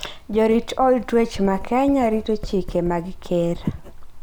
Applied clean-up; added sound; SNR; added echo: none; Writing; 12 dB; none.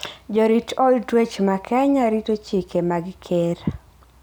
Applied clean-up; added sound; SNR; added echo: none; none; none; none.